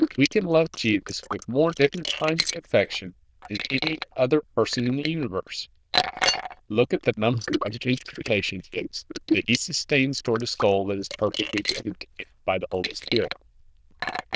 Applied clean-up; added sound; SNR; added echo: neural diffusion model UNIVERSE++.